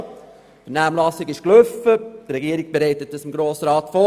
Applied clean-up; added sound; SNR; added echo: none; none; none; none.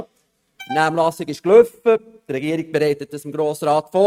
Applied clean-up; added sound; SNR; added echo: neural mask model RNNoise.